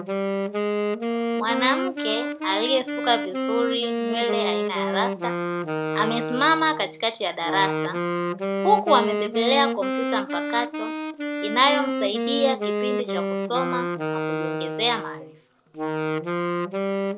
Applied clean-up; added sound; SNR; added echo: none; Wind instrument, woodwind instrument; 1 dB; none.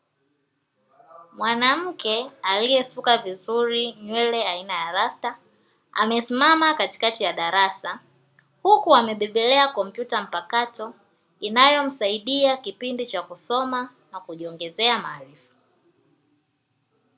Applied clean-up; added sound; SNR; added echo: none; none; none; none.